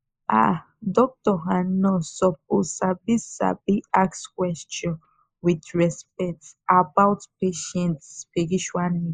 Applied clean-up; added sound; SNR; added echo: neural mask model Resemble Enhance denoiser.